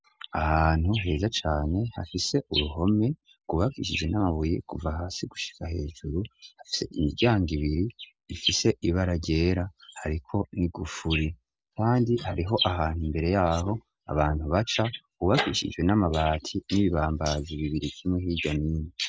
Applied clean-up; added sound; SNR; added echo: none; none; none; none.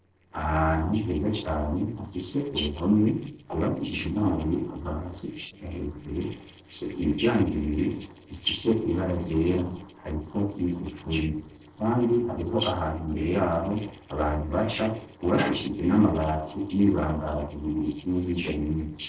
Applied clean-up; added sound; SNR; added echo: neural separator model SepFormer DNS4.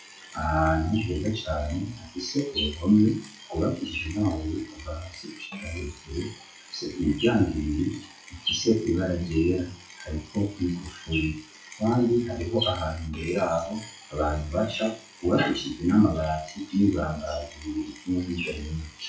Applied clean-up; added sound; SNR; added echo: classical method WPE with log-MMSE.